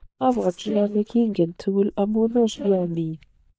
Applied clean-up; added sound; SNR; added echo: neural mask model DeepFilterNet 3.